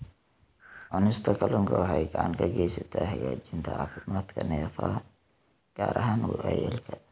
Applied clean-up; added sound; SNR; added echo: none; Breathing; 20 dB; none.